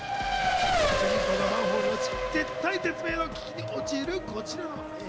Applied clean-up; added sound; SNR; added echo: none; Race car, auto racing; -4 dB; none.